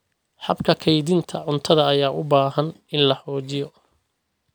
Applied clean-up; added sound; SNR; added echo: none; none; none; none.